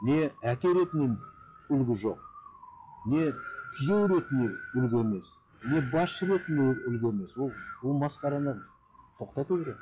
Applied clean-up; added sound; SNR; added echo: classical method log-MMSE.